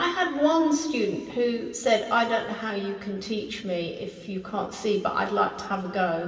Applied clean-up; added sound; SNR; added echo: none; none; none; reverberation time 2.5 s.